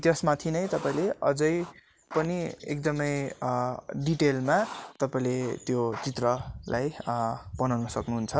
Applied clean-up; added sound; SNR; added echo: none; Writing; 16 dB; none.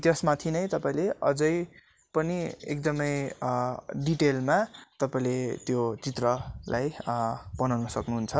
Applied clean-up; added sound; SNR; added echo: none; none; none; none.